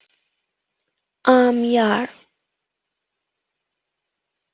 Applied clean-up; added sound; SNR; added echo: none; none; none; none.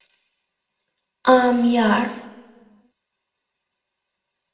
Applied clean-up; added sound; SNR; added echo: none; none; none; reverberation time 1.0 s.